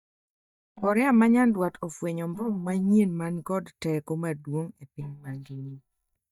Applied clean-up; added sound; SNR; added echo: neural mask model DeepFilterNet 3.